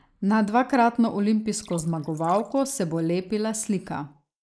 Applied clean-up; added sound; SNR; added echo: neural mask model Resemble Enhance denoiser.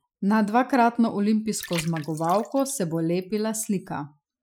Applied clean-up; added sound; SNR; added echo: classical method Wiener filter.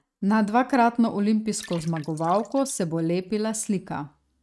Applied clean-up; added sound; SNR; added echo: neural mask model RNNoise.